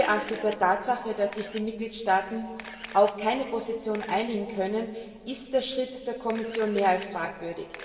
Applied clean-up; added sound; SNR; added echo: none; Camera; 19 dB; reverberation time 1.7 s.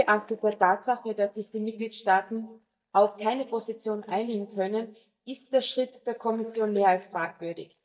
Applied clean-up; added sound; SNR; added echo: neural mask model DeepFilterNet 3.